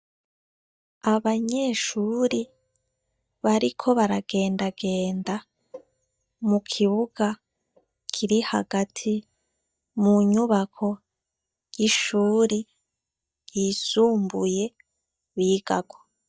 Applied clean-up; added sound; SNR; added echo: neural mask model DeepFilterNet 3.